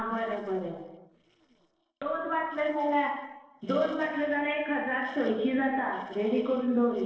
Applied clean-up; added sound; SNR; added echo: neural separator model SepFormer DNS4.